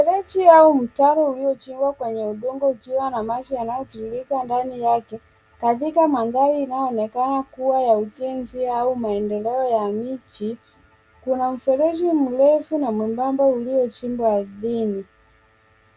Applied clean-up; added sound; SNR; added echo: none; none; none; none.